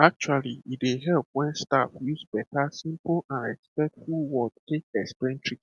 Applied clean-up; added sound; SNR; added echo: none; none; none; none.